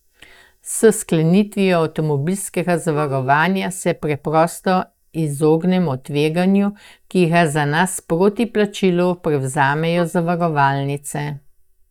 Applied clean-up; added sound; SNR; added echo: neural mask model DeepFilterNet 3.